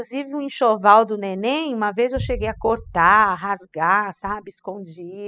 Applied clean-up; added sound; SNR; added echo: classical method spectral subtraction.